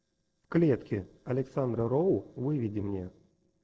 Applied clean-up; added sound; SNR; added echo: neural separator model SepFormer DNS4.